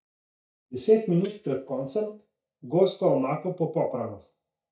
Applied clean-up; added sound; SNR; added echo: neural mask model DeepFilterNet 3.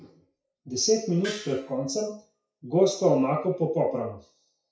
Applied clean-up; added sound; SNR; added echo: classical method WPE with log-MMSE.